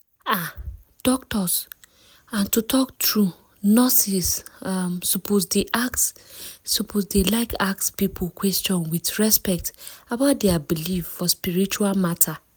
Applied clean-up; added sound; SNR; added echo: none; none; none; none.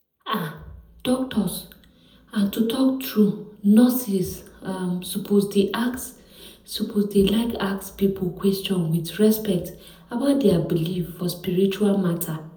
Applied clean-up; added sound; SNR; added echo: none; none; none; reverberation time 0.8 s.